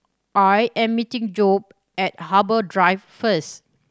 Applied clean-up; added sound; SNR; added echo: none; none; none; none.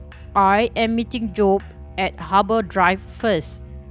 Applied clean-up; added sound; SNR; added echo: none; Bass guitar + Musical instrument; 17 dB; none.